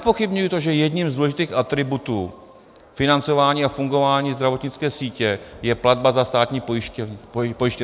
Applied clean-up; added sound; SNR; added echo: none; none; none; none.